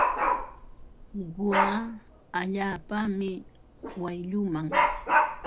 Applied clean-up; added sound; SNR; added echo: none; Dog; -3 dB; none.